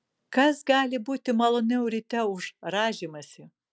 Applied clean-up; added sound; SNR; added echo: none; none; none; none.